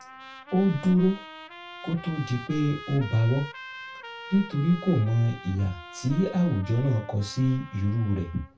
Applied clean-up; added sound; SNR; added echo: none; Trumpet; 16 dB; reverberation time 0.2 s.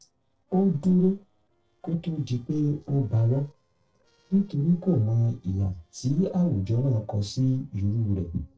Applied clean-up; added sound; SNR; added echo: neural separator model SepFormer DNS4.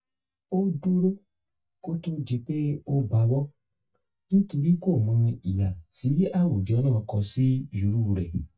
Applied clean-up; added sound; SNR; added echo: neural mask model DeepFilterNet 3.